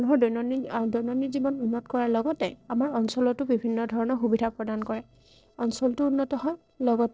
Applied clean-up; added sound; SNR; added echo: neural separator model SepFormer DNS4.